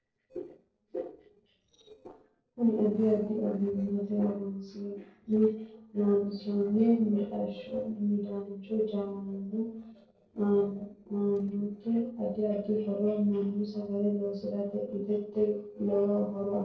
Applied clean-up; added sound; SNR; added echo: neural separator model SepFormer DNS4.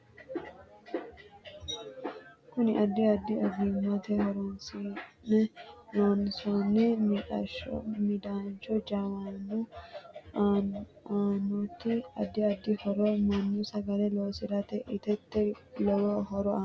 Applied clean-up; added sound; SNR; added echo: none; none; none; none.